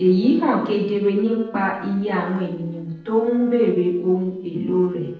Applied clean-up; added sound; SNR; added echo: neural separator model SepFormer DNS4.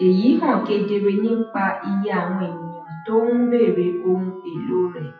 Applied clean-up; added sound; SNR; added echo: classical method WPE with log-MMSE.